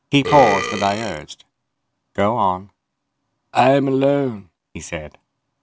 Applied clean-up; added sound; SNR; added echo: none; Burping, eructation; 6 dB; none.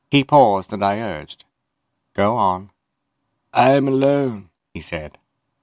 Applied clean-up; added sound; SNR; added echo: none; none; none; none.